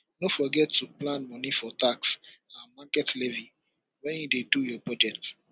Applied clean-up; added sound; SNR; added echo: none; none; none; none.